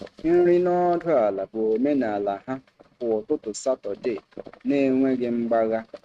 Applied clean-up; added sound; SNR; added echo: neural mask model RNNoise.